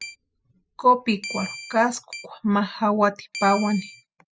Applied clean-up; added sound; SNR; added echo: classical method spectral subtraction.